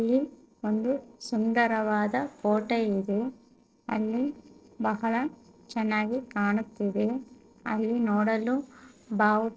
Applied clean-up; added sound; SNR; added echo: neural separator model SepFormer DNS4.